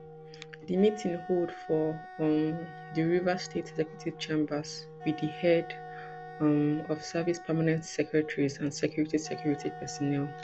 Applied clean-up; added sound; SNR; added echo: none; Wind instrument, woodwind instrument + Wind instrument, woodwind instrument; 14 dB; none.